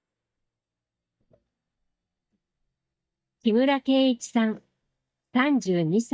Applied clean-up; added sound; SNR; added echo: neural mask model DeepFilterNet 3.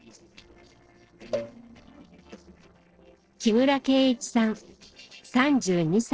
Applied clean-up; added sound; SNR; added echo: neural separator model SepFormer DNS4.